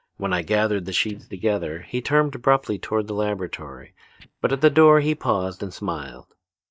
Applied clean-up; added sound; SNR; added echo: neural mask model DeepFilterNet 3.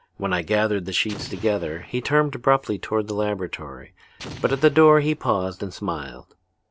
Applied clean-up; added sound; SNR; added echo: none; Explosion; 18 dB; none.